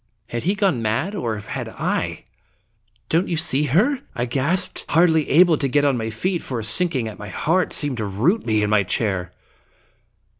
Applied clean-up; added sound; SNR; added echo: none; none; none; none.